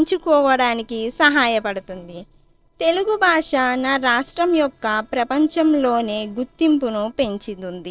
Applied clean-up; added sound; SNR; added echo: neural separator model SepFormer DNS4.